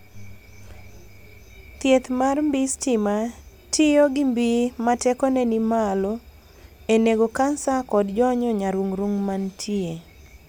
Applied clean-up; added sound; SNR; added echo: none; none; none; none.